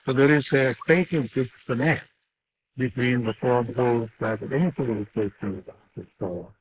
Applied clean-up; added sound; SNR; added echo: neural mask model Resemble Enhance denoiser.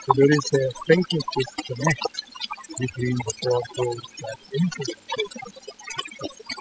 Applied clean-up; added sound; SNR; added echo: classical method spectral subtraction.